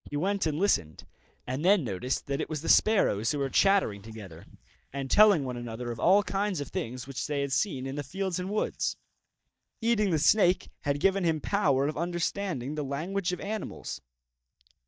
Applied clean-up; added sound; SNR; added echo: neural mask model DeepFilterNet 3.